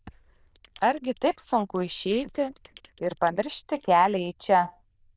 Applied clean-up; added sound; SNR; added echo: neural diffusion model UNIVERSE++.